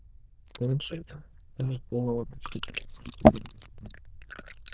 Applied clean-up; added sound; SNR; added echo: neural diffusion model UNIVERSE++.